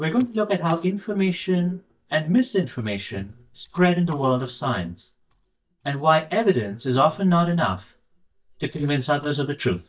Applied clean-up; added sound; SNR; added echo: neural mask model DeepFilterNet 3.